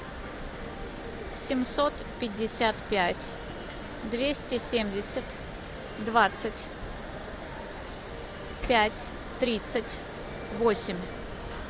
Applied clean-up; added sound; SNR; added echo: none; none; none; none.